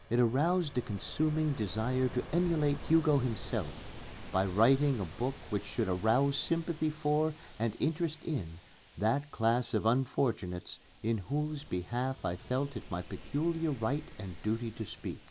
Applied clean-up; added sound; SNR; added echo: none; Ocean; 15 dB; none.